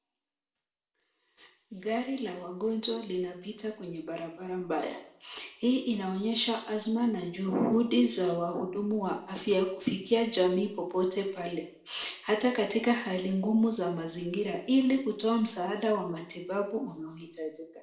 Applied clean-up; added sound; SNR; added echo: none; none; none; reverberation time 0.6 s.